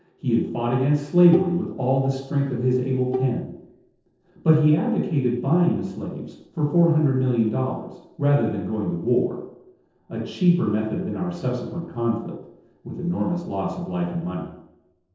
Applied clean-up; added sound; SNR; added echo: neural separator model SepFormer DNS4.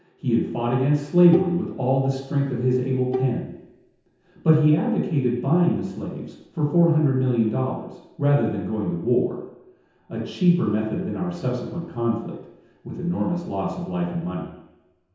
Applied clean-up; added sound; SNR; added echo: none; Bowed string instrument; 10 dB; reverberation time 0.9 s.